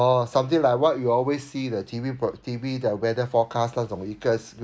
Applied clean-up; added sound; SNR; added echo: none; none; none; none.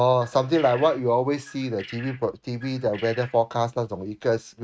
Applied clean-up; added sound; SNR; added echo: neural mask model RNNoise.